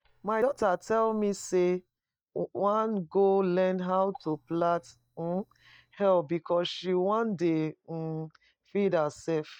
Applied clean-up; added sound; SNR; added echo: neural mask model DeepFilterNet 3.